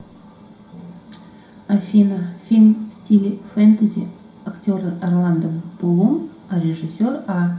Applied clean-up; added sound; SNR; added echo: none; none; none; reverberation time 0.5 s.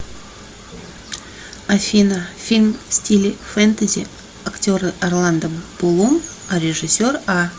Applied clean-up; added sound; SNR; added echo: none; none; none; none.